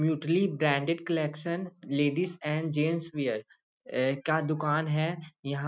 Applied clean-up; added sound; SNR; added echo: none; none; none; none.